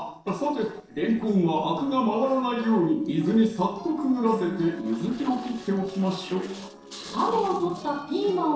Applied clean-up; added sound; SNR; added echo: neural separator model SepFormer DNS4.